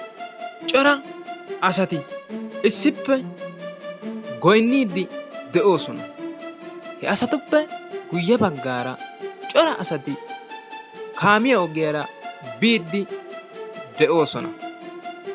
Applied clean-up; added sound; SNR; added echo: none; Musical instrument; 12 dB; none.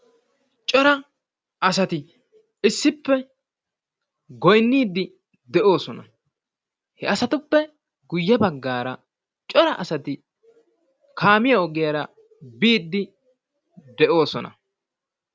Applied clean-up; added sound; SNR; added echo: none; none; none; none.